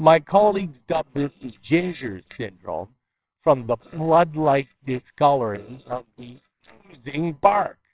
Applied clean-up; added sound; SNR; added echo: neural separator model SepFormer WHAMR!.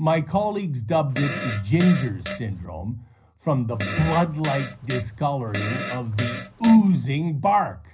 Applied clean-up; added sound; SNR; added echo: none; Fart; 10 dB; reverberation time 0.5 s.